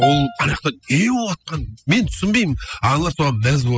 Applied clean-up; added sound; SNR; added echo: classical method spectral subtraction.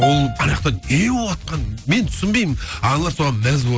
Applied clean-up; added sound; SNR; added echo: none; Piano; 10 dB; none.